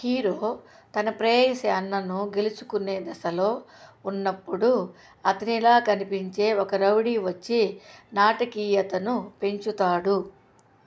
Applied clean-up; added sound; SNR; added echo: none; none; none; none.